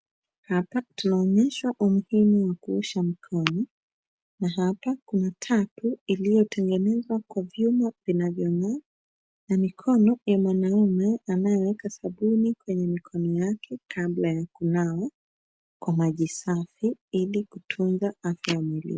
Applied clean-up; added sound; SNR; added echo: none; none; none; none.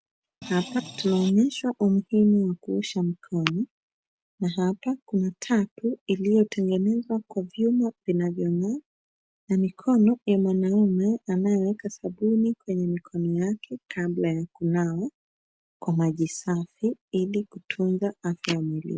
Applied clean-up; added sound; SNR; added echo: none; Screech; 15 dB; none.